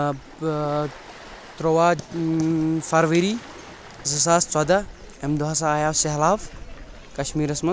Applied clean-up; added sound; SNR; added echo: none; Waves, surf; 19 dB; none.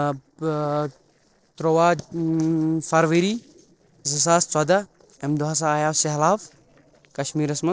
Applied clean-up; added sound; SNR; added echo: neural separator model SepFormer DNS4.